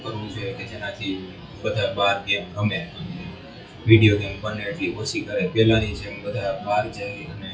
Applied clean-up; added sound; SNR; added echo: classical method WPE with log-MMSE.